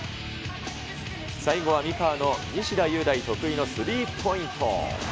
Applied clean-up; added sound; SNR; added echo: none; none; none; none.